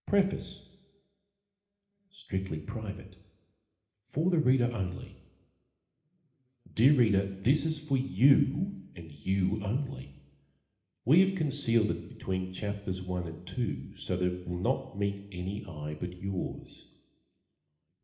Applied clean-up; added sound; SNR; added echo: none; none; none; reverberation time 1.0 s.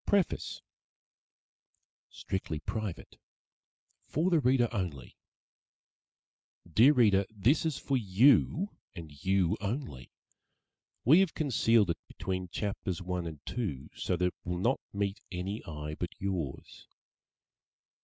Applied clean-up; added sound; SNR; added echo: none; none; none; none.